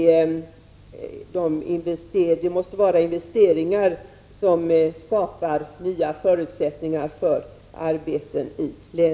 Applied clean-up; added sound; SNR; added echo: none; none; none; none.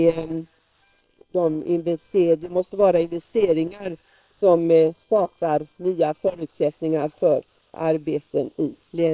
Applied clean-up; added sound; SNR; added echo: neural separator model SepFormer WHAM!.